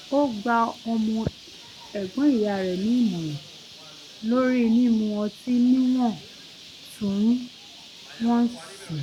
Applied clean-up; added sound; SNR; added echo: none; Bird; 20 dB; none.